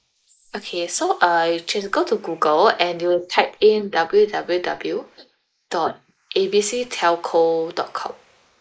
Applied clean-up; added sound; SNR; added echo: neural mask model Resemble Enhance denoiser.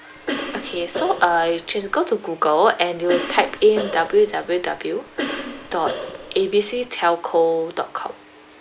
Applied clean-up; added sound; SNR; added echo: none; Cough; 9 dB; none.